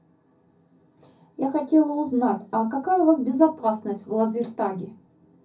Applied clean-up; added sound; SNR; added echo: none; none; none; reverberation time 0.3 s.